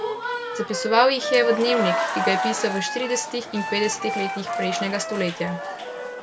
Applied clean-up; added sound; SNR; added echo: none; Wind instrument, woodwind instrument + Applause / Crowd; 3 dB; none.